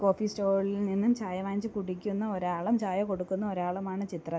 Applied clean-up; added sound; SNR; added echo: none; none; none; none.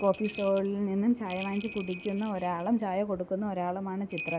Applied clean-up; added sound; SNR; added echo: none; Bell; 14 dB; none.